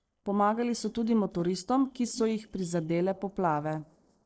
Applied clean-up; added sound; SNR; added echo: neural separator model SepFormer DNS4.